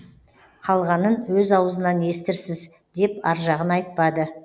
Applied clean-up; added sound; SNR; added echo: none; none; none; none.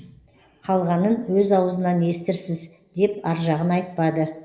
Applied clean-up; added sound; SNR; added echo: none; none; none; reverberation time 1.5 s.